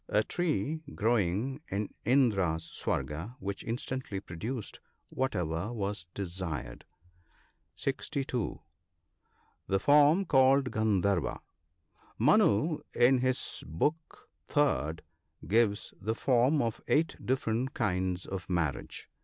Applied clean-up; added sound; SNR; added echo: none; none; none; none.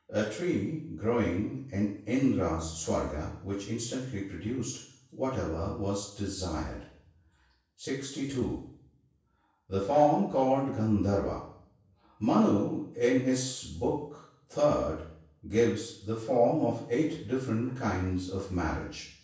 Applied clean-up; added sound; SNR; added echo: none; none; none; reverberation time 0.7 s.